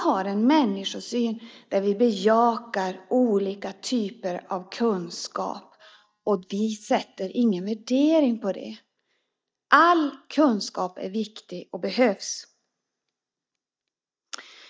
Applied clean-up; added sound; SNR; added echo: neural mask model DeepFilterNet 3.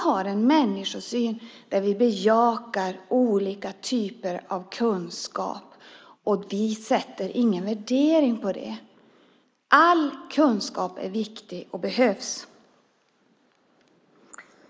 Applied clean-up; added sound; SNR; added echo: neural mask model Resemble Enhance denoiser.